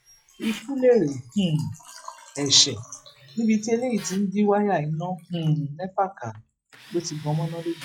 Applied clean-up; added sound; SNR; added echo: classical method log-MMSE.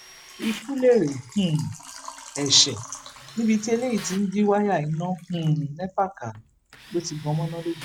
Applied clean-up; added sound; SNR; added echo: none; Water / Liquid + Tools; 18 dB; none.